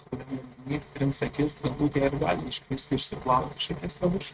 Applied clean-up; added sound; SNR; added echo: neural mask model RNNoise.